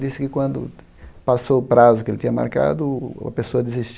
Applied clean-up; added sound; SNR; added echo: none; none; none; none.